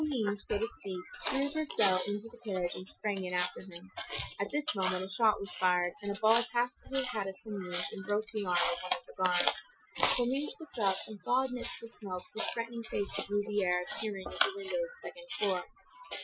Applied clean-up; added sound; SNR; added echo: classical method Wiener filter.